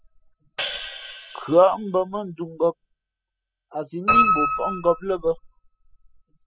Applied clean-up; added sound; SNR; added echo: classical method spectral subtraction.